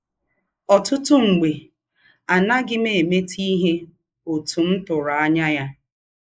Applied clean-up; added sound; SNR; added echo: neural mask model Resemble Enhance denoiser.